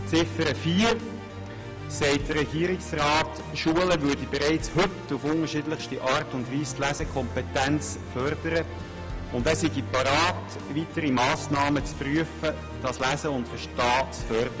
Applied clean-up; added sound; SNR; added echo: none; Musical instrument; 9 dB; none.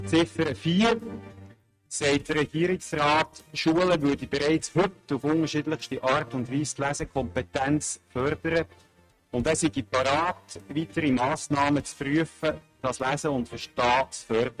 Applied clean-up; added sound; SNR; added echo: neural mask model RNNoise.